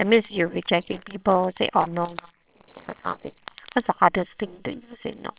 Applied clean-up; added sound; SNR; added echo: neural separator model SepFormer WHAMR!.